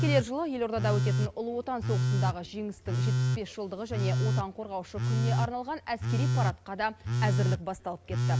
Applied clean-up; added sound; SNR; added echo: none; Telephone; -4 dB; none.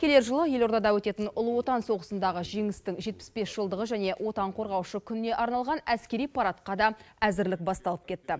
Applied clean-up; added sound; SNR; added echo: none; none; none; none.